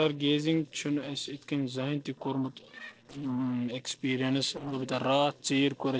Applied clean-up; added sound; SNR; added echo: neural separator model SepFormer DNS4.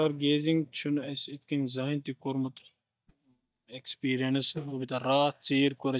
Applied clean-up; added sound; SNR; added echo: neural mask model DeepFilterNet 3.